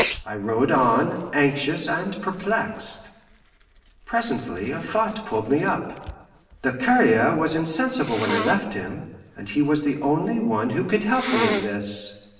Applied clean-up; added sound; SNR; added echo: none; Sneeze; 10 dB; reverberation time 1.1 s.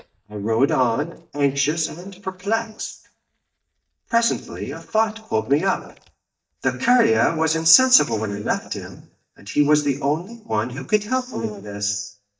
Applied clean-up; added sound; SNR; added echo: neural mask model DeepFilterNet 3.